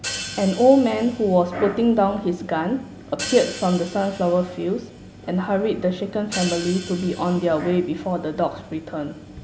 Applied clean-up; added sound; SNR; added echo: none; Hi-hat; 15 dB; none.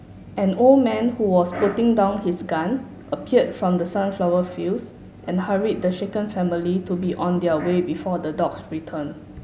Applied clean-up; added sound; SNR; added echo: none; none; none; none.